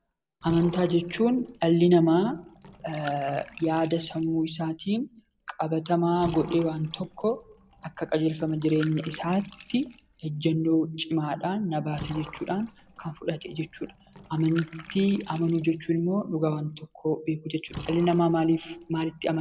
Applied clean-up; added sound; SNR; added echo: none; Bathtub (filling or washing) / Water; 20 dB; none.